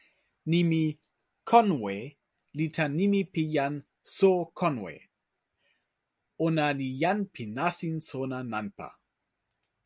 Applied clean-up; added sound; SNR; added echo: none; none; none; none.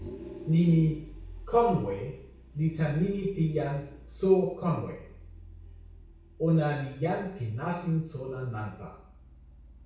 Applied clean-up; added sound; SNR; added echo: none; Vehicle; 17 dB; reverberation time 0.6 s.